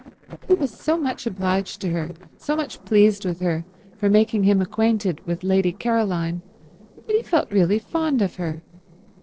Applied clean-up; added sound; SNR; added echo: neural separator model SepFormer DNS4.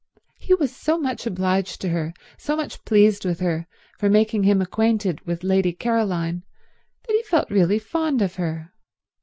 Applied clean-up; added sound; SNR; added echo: none; none; none; none.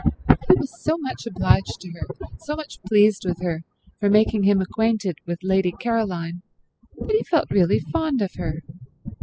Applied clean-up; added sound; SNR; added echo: classical method spectral subtraction.